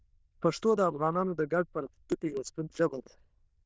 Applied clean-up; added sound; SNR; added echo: neural diffusion model UNIVERSE++.